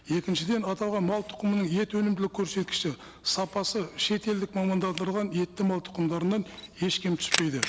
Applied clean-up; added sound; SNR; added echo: none; Camera; 12 dB; none.